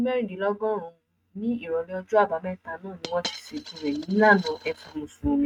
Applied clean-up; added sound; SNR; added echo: neural mask model RNNoise.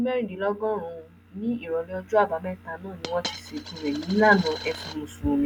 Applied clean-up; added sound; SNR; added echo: none; Coin (dropping); 11 dB; none.